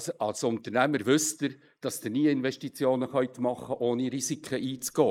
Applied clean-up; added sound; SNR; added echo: neural mask model Resemble Enhance denoiser.